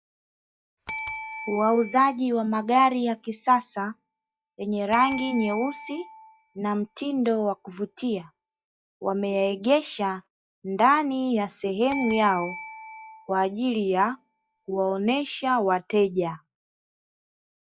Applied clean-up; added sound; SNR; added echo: classical method log-MMSE.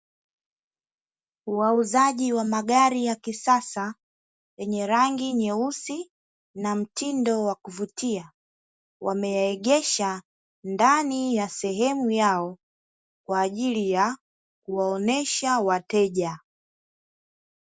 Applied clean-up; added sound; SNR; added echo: none; none; none; none.